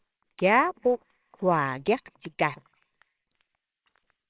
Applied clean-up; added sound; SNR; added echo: neural separator model SepFormer WHAMR!.